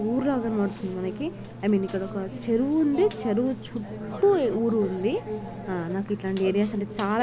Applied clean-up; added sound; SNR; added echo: none; Burping, eructation; 14 dB; none.